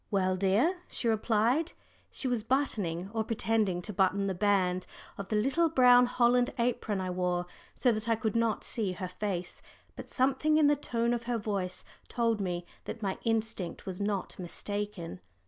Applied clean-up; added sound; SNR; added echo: none; none; none; none.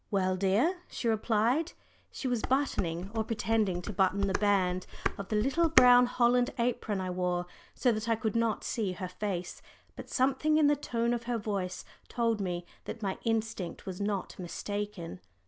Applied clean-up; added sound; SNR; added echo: none; Dishes, pots, and pans; 4 dB; none.